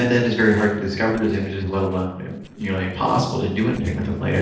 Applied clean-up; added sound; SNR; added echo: neural separator model SepFormer DNS4.